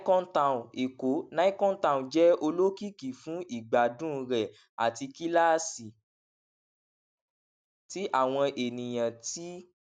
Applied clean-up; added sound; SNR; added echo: none; none; none; none.